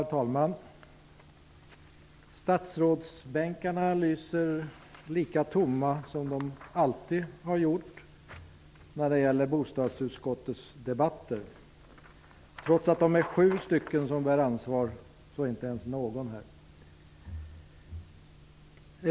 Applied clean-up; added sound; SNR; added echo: none; none; none; none.